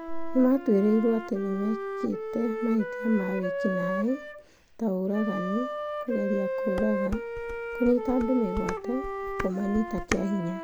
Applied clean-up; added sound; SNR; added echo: none; Wind instrument, woodwind instrument + Dishes, pots, and pans; 5 dB; none.